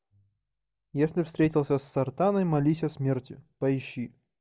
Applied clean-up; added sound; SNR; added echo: none; none; none; none.